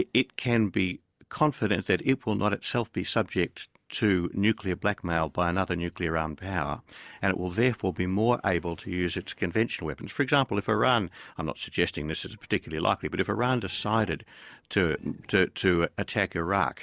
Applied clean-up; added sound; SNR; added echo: neural separator model SepFormer DNS4.